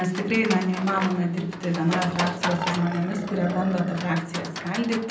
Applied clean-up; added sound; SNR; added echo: none; Livestock, farm animals, working animals; 7 dB; reverberation time 0.6 s.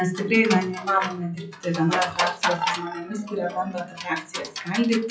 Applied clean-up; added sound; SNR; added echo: classical method WPE with log-MMSE.